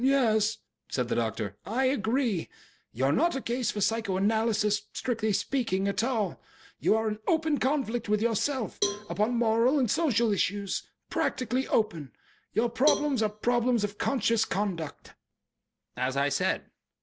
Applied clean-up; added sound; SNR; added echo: none; Cowbell; 10 dB; none.